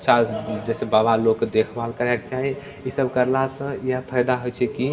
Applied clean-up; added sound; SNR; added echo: none; none; none; reverberation time 0.6 s.